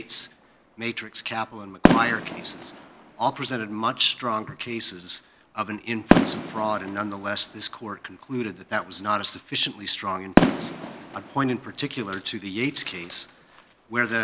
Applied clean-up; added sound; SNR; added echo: none; Fireworks; -1 dB; none.